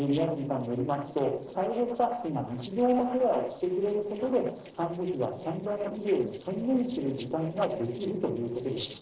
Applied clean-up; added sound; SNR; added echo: neural separator model SepFormer DNS4.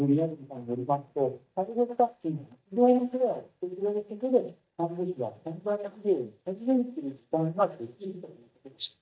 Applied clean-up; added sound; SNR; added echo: neural mask model DeepFilterNet 3.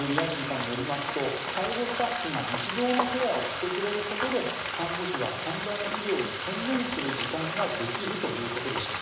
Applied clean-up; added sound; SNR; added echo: none; Frying (food); 1 dB; reverberation time 1.0 s.